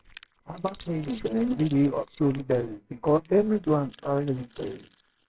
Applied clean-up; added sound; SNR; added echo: neural separator model SepFormer WHAMR!.